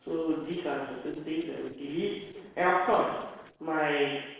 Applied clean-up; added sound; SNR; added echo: neural separator model SepFormer DNS4.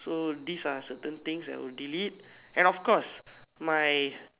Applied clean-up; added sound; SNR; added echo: none; none; none; none.